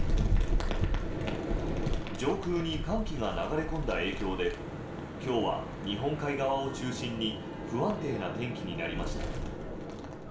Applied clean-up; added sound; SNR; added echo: none; Church bell / Traffic noise, roadway noise; 17 dB; reverberation time 0.5 s.